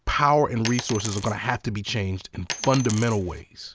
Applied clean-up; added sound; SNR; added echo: none; Coin (dropping); 11 dB; none.